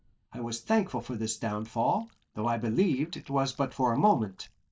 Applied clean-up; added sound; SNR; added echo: neural mask model DeepFilterNet 3.